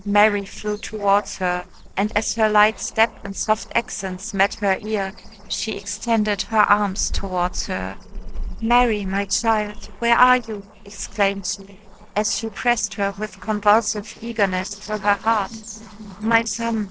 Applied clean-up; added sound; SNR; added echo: neural separator model SepFormer DNS4.